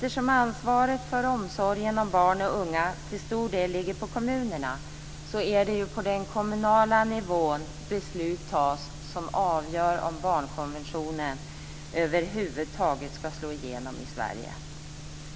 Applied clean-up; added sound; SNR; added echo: none; none; none; none.